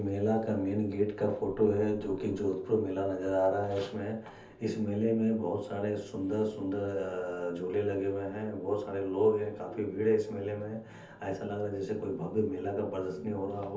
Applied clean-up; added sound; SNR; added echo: none; none; none; reverberation time 0.7 s.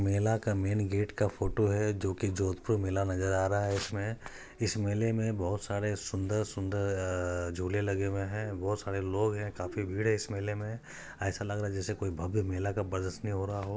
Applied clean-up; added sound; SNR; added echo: none; none; none; none.